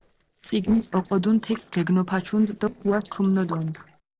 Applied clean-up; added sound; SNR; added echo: neural separator model SepFormer DNS4.